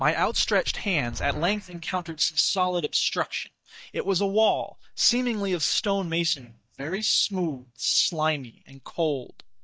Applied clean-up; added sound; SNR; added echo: neural mask model DeepFilterNet 3.